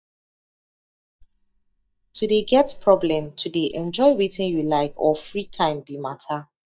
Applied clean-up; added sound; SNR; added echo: neural mask model DeepFilterNet 3.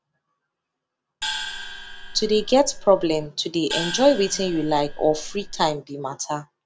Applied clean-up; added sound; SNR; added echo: none; Gong; 9 dB; none.